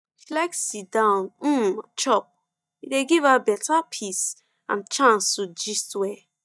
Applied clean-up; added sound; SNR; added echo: neural mask model DeepFilterNet 3.